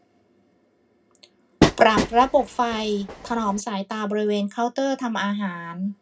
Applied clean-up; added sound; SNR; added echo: none; Train; 1 dB; reverberation time 0.2 s.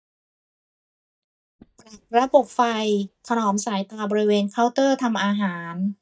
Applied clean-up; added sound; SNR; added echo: neural mask model DeepFilterNet 3.